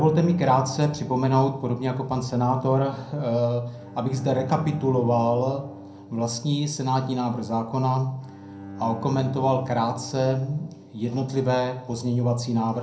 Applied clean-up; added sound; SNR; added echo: none; Bowed string instrument; 17 dB; reverberation time 0.6 s.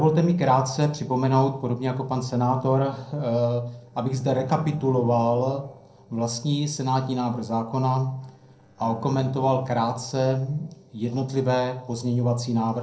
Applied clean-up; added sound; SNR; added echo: neural separator model SepFormer DNS4.